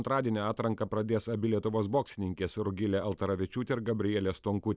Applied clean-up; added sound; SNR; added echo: none; none; none; none.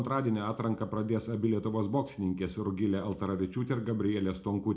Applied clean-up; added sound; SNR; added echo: none; none; none; reverberation time 0.3 s.